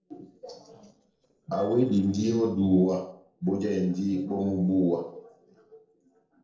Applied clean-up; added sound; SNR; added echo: neural separator model SepFormer DNS4.